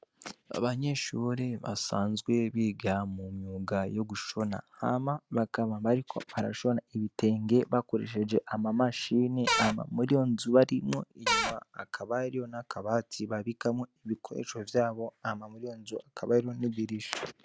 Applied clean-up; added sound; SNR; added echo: none; Cupboard open or close / Door; -2 dB; none.